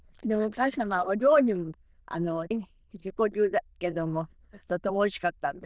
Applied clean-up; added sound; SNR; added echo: neural diffusion model UNIVERSE++.